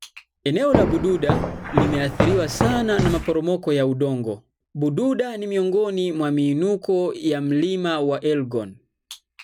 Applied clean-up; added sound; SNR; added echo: none; Walk, footsteps; 1 dB; none.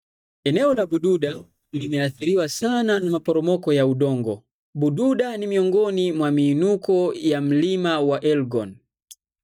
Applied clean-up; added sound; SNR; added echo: neural mask model DeepFilterNet 3.